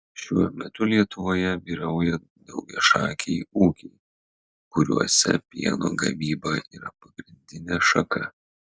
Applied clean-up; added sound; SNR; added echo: none; none; none; none.